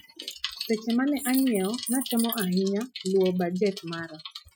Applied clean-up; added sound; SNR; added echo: classical method Wiener filter.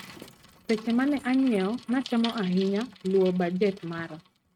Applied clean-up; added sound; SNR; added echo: neural mask model RNNoise.